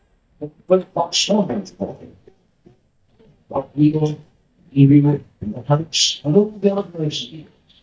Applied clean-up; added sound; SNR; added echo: neural mask model DeepFilterNet 3.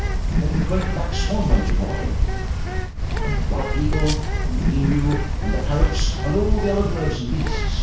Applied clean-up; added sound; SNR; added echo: none; Bird; -5 dB; reverberation time 0.6 s.